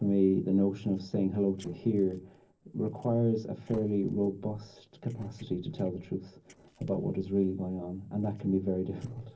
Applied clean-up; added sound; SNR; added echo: neural separator model SepFormer DNS4.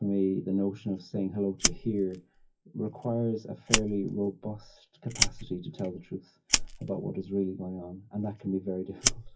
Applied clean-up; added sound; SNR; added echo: classical method WPE with log-MMSE.